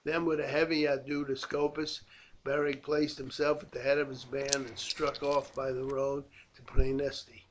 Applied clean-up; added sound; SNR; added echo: neural mask model Resemble Enhance denoiser.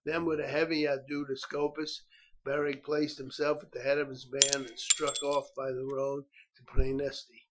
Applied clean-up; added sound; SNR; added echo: classical method Wiener filter.